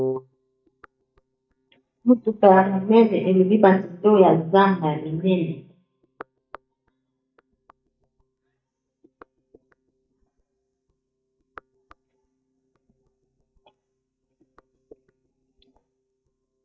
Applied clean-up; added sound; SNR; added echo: neural mask model DeepFilterNet 3.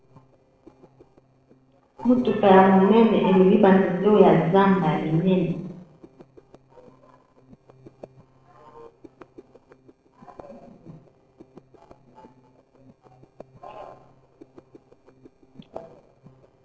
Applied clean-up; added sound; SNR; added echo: neural separator model SepFormer DNS4.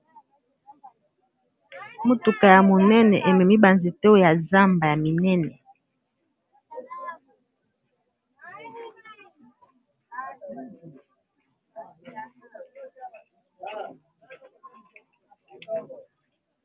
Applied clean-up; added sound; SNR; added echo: none; none; none; none.